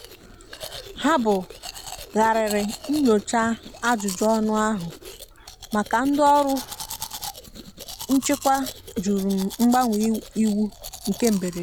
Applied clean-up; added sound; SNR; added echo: none; Domestic sounds, home sounds; 14 dB; none.